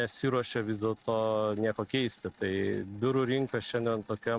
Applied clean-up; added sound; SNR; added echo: neural mask model RNNoise.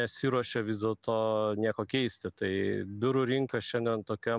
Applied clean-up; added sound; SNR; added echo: none; none; none; none.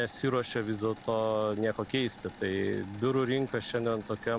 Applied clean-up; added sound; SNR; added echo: none; Engine / Mechanisms; 18 dB; none.